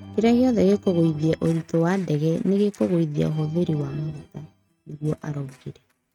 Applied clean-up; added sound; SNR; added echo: neural mask model RNNoise.